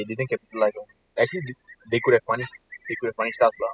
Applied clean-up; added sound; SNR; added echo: classical method spectral subtraction.